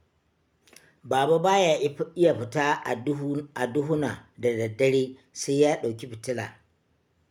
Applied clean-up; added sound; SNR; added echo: none; none; none; none.